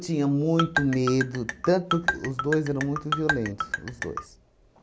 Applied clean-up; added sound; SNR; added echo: none; Marimba, xylophone; 4 dB; none.